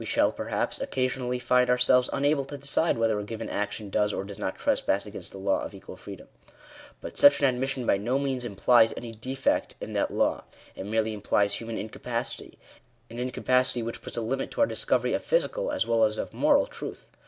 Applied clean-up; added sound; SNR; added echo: none; none; none; none.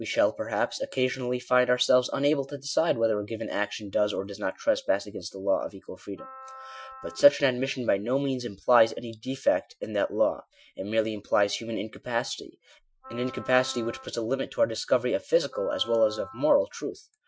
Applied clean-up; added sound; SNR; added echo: classical method Wiener filter.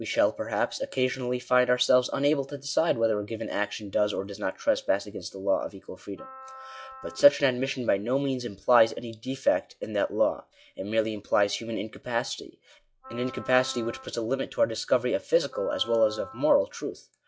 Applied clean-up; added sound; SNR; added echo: classical method log-MMSE.